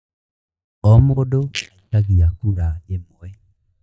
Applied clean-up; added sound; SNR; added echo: neural mask model DeepFilterNet 3.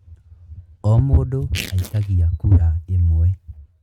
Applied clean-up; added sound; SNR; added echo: neural mask model RNNoise.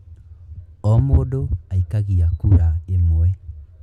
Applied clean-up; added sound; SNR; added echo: none; none; none; none.